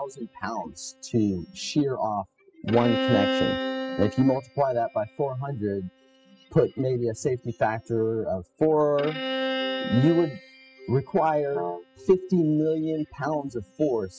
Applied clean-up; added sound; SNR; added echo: classical method spectral subtraction.